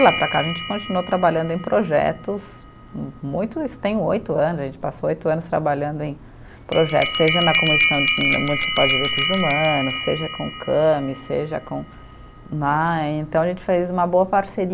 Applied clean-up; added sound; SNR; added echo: none; Bell; 5 dB; none.